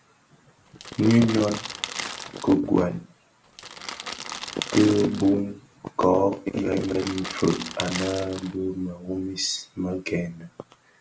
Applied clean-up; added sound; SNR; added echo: none; Crackle; 10 dB; none.